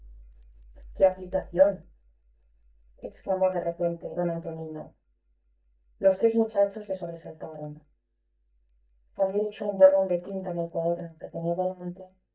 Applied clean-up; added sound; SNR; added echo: neural mask model DeepFilterNet 3.